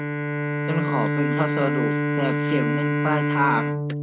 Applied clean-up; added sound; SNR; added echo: none; Bowed string instrument; -4 dB; none.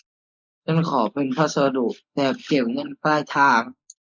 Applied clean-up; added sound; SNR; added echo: neural mask model Resemble Enhance denoiser.